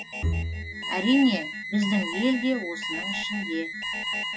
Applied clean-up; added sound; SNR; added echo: classical method log-MMSE.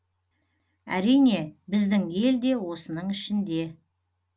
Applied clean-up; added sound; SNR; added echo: none; none; none; none.